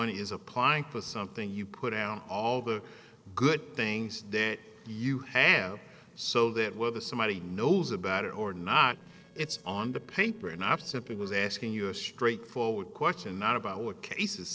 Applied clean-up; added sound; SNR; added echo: neural separator model SepFormer DNS4.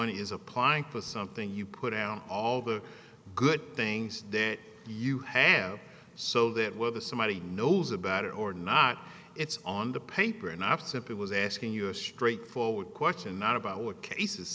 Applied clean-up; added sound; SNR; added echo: none; none; none; none.